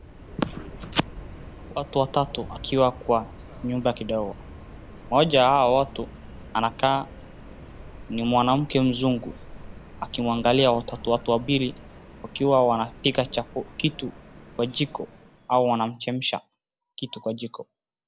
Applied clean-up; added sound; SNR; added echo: none; Subway, metro, underground; 17 dB; none.